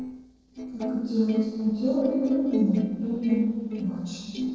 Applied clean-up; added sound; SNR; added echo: neural separator model SepFormer DNS4.